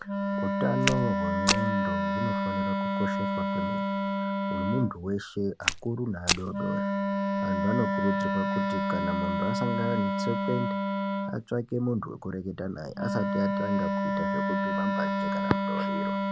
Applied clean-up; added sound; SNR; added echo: none; Wind instrument, woodwind instrument + Walk, footsteps; -4 dB; none.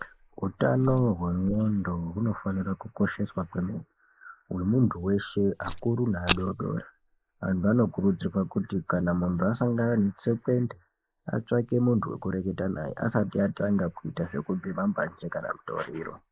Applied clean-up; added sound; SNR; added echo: neural mask model Resemble Enhance denoiser.